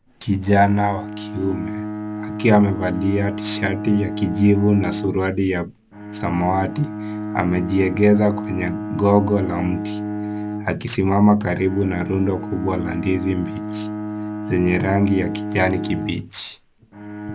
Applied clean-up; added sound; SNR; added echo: none; Bowed string instrument; 8 dB; none.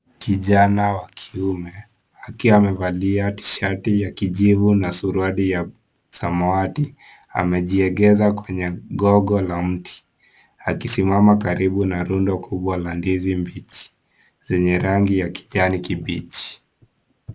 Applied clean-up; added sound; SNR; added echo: none; none; none; none.